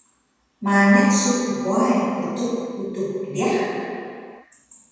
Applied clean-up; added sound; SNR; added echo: none; none; none; reverberation time 2.1 s.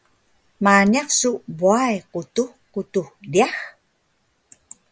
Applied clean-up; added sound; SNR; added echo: none; none; none; none.